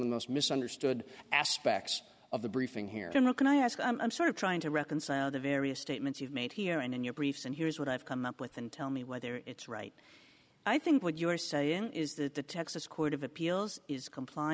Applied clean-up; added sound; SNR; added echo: none; none; none; none.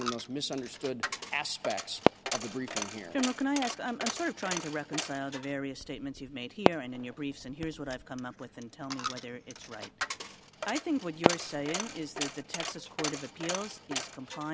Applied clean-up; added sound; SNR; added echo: none; Fireworks + Coin (dropping); 0 dB; none.